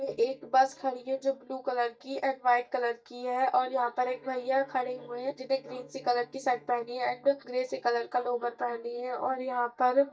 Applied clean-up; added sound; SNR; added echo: neural mask model DeepFilterNet 3.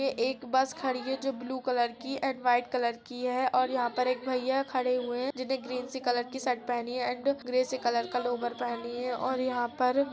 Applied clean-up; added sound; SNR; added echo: none; none; none; none.